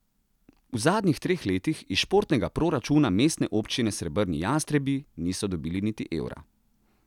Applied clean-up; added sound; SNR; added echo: none; none; none; none.